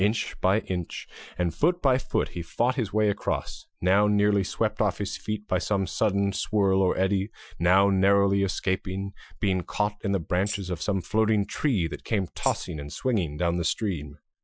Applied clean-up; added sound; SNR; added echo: classical method Wiener filter.